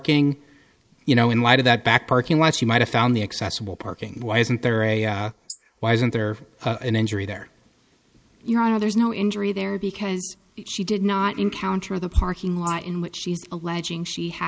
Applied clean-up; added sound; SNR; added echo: neural mask model Resemble Enhance denoiser.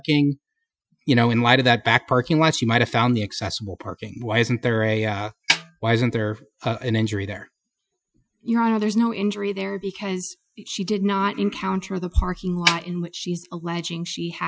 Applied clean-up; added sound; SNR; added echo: classical method Wiener filter.